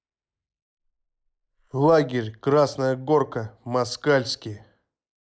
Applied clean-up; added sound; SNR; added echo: neural mask model Resemble Enhance denoiser.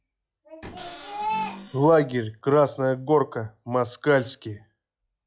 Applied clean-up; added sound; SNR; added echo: classical method log-MMSE.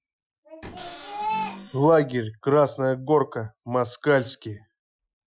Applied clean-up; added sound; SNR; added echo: classical method Wiener filter.